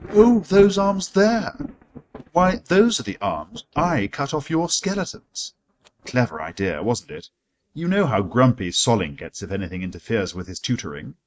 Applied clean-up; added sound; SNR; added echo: neural mask model RNNoise.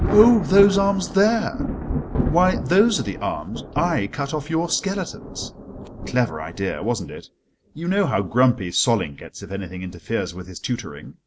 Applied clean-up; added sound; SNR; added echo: none; Thunder; 9 dB; none.